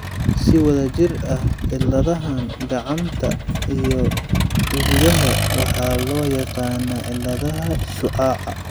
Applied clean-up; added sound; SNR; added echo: none; Accelerating, revving, vroom; 5 dB; none.